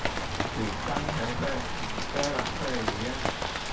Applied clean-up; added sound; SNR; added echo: none; Rain; -4 dB; reverberation time 0.2 s.